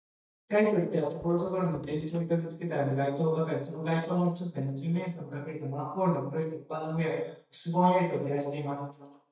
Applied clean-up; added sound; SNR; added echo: neural mask model DeepFilterNet 3.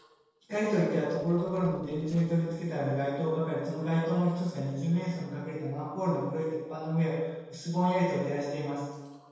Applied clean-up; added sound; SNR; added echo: neural separator model SepFormer DNS4.